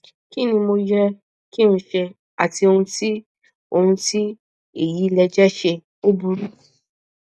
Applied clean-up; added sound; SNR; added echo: none; none; none; none.